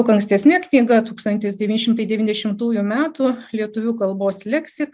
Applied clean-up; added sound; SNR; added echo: none; none; none; none.